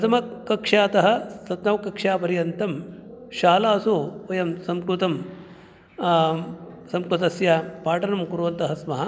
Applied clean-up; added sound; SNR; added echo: none; none; none; none.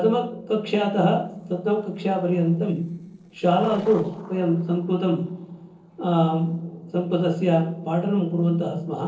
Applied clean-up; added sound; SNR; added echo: neural separator model SepFormer DNS4.